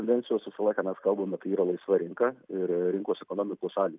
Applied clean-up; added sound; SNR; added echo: none; none; none; none.